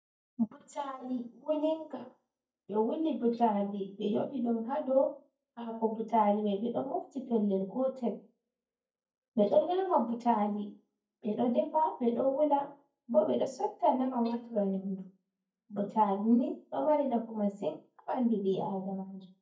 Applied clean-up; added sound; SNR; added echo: neural mask model DeepFilterNet 3.